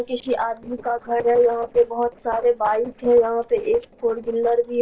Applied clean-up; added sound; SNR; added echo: neural separator model SepFormer DNS4.